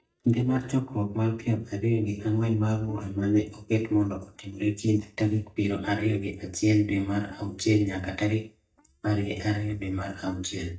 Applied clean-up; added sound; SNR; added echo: neural mask model DeepFilterNet 3.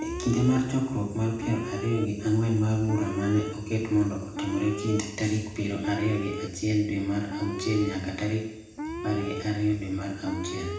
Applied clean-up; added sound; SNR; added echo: none; Alarm; 10 dB; reverberation time 0.8 s.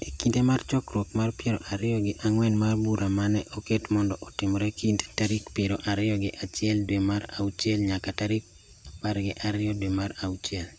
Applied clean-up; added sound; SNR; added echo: none; none; none; none.